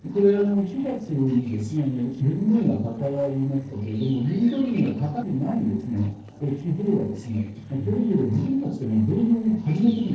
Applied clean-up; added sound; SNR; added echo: neural separator model SepFormer DNS4.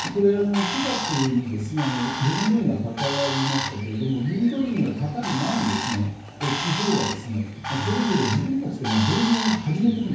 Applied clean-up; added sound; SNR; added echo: none; Bird; 7 dB; reverberation time 0.6 s.